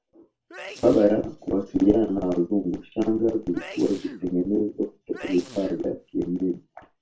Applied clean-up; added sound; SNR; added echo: none; Sneeze; 18 dB; reverberation time 0.2 s.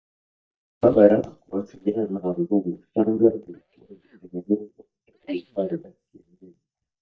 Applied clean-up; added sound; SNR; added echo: neural mask model DeepFilterNet 3.